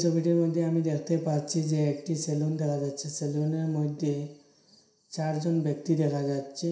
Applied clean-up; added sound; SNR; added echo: none; none; none; reverberation time 0.7 s.